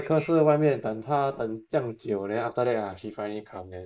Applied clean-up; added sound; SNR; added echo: neural mask model Resemble Enhance denoiser.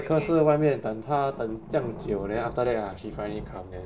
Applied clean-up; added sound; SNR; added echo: none; Thunder; 14 dB; none.